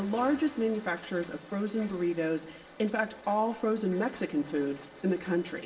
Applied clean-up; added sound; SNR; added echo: none; none; none; reverberation time 0.8 s.